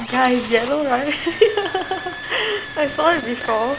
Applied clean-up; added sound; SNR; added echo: none; Engine starting / Car; 13 dB; none.